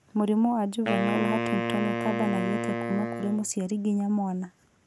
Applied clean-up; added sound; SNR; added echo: none; Wind instrument, woodwind instrument; 3 dB; none.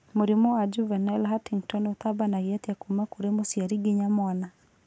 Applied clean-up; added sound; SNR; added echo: none; none; none; none.